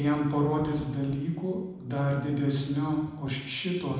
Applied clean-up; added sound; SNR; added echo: none; Thunder; 18 dB; reverberation time 1.0 s.